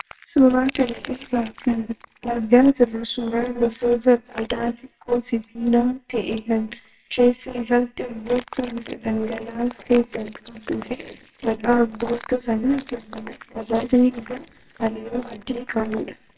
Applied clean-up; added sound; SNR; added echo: neural separator model SepFormer WHAMR!.